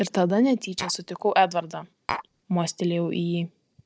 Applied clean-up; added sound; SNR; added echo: neural separator model SepFormer DNS4.